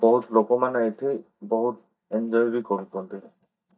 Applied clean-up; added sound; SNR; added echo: neural mask model DeepFilterNet 3.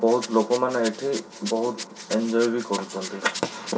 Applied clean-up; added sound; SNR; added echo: none; Rattle; 14 dB; reverberation time 0.2 s.